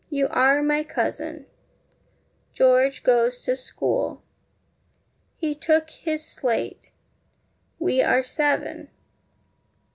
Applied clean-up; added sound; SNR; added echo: none; none; none; none.